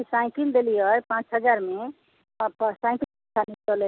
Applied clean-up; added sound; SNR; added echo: none; none; none; none.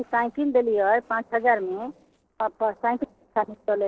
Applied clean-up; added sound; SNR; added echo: neural separator model SepFormer DNS4.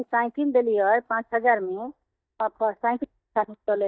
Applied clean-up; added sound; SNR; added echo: neural mask model DeepFilterNet 3.